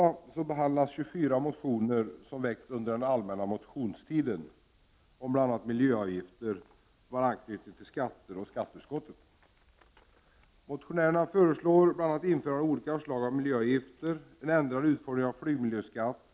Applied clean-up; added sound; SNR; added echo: none; none; none; none.